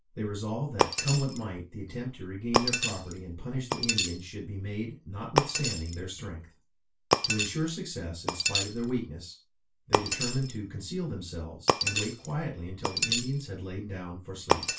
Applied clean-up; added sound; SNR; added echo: none; Shatter; -1 dB; reverberation time 0.2 s.